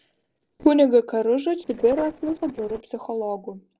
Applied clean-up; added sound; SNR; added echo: neural separator model SepFormer DNS4.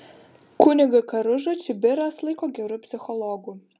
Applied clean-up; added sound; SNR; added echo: none; none; none; none.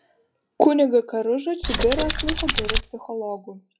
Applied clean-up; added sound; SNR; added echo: classical method log-MMSE.